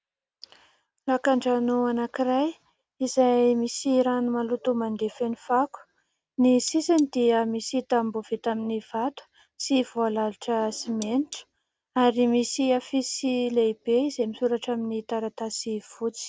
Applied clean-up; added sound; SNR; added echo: none; Cutlery, silverware; 20 dB; none.